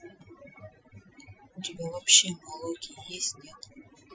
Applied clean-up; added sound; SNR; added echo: classical method Wiener filter.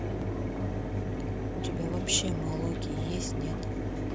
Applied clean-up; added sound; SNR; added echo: none; Mechanisms; -5 dB; none.